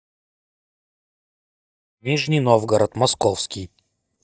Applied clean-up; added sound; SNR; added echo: neural mask model DeepFilterNet 3.